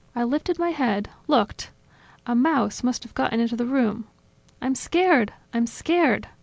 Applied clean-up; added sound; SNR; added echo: none; none; none; none.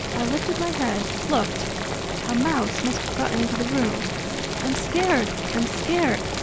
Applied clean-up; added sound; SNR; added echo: none; Boiling; 1 dB; none.